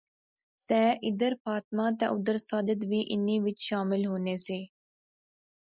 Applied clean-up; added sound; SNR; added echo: none; none; none; none.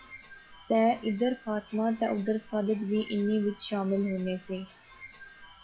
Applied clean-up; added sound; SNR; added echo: classical method log-MMSE.